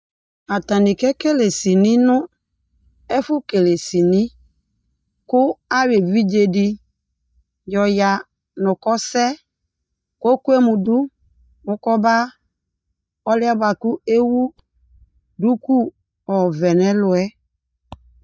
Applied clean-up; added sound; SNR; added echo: neural mask model DeepFilterNet 3.